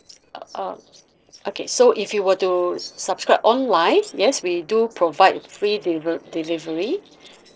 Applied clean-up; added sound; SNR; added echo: neural separator model SepFormer DNS4.